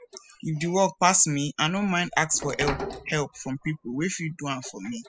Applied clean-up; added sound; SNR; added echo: classical method spectral subtraction.